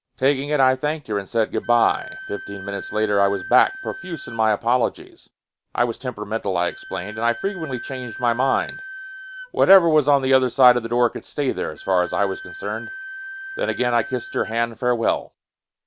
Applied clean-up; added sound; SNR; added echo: none; Wind instrument, woodwind instrument; 15 dB; none.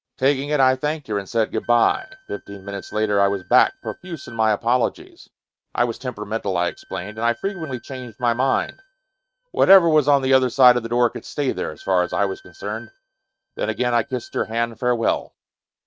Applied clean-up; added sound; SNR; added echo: neural mask model RNNoise.